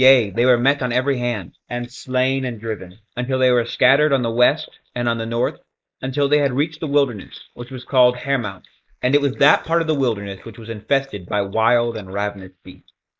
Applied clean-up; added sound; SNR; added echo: neural mask model Resemble Enhance denoiser.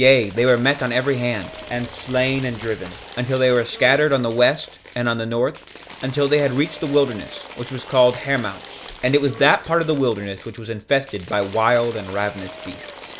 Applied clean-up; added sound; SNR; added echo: none; Applause / Crowd / Cheering; 17 dB; none.